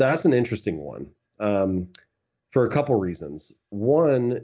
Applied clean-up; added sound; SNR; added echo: neural mask model Resemble Enhance denoiser.